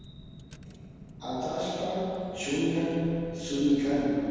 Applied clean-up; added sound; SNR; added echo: none; Car; 17 dB; reverberation time 2.1 s.